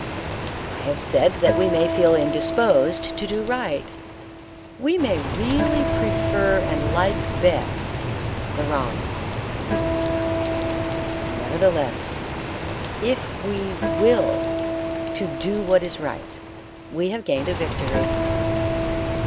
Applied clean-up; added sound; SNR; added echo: none; Rain + Acoustic guitar; 1 dB; none.